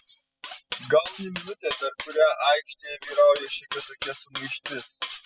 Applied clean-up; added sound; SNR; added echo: classical method spectral subtraction.